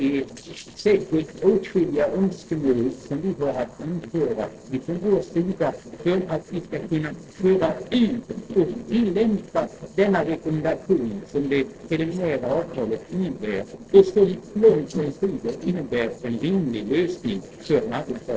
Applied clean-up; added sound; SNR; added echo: neural separator model SepFormer DNS4.